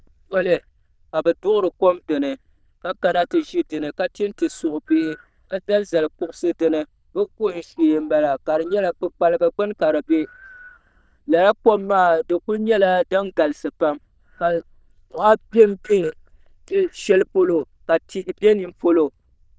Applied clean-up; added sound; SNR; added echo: neural diffusion model UNIVERSE++.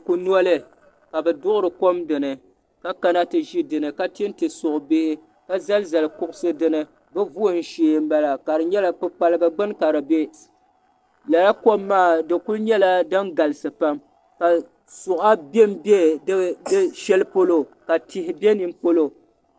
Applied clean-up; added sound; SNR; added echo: neural separator model SepFormer DNS4.